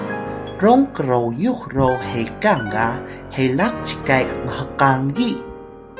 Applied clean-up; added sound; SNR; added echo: none; Piano; 10 dB; none.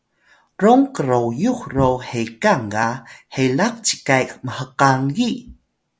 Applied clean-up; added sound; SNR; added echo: none; none; none; none.